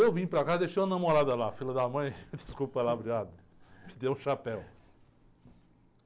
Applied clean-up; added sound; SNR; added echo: none; none; none; none.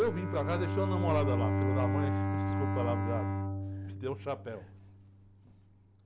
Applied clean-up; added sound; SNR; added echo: none; Bowed string instrument; -4 dB; none.